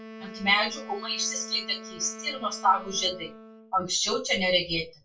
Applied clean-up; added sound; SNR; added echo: none; Wind instrument, woodwind instrument; 15 dB; reverberation time 0.2 s.